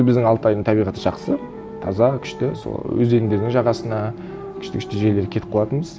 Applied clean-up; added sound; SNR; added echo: none; none; none; none.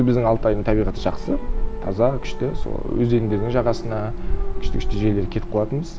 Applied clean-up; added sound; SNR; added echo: none; Cricket; 1 dB; none.